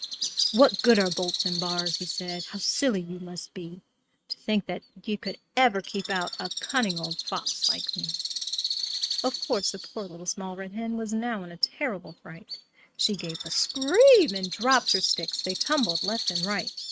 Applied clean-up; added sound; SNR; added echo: neural mask model RNNoise.